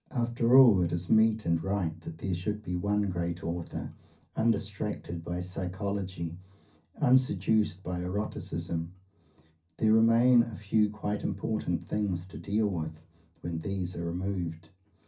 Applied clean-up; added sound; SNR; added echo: none; none; none; reverberation time 0.3 s.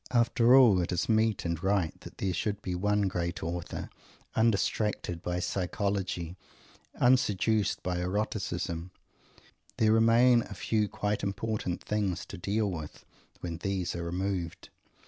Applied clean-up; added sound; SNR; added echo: none; none; none; none.